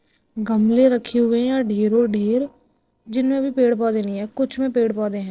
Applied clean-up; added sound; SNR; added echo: neural separator model SepFormer DNS4.